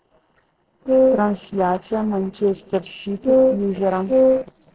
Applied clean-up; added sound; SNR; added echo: neural separator model SepFormer DNS4.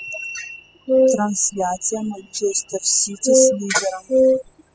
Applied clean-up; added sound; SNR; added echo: classical method spectral subtraction.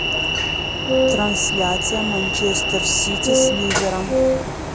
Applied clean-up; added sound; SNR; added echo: none; Wind instrument, woodwind instrument + Train; -5 dB; none.